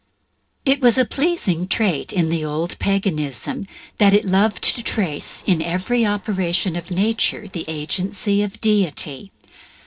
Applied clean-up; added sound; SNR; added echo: neural separator model SepFormer DNS4.